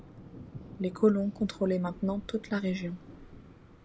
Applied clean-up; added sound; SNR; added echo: none; Thunder; 16 dB; none.